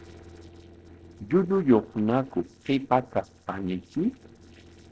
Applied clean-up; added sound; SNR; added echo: neural separator model SepFormer DNS4.